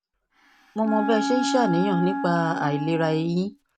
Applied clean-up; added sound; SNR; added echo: none; Wind instrument, woodwind instrument; 4 dB; none.